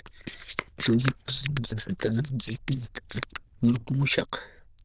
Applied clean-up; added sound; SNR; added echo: neural diffusion model UNIVERSE++.